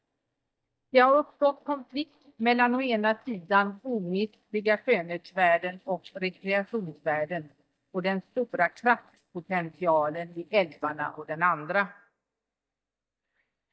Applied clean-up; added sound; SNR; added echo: neural mask model DeepFilterNet 3.